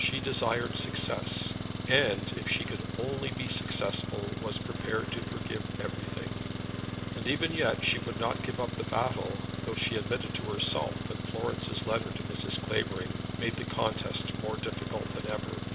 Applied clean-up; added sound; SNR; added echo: none; Engine; 3 dB; reverberation time 1.0 s.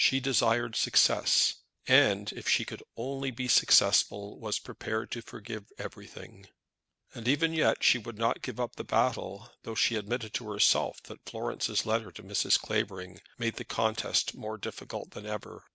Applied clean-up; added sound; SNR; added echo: none; none; none; none.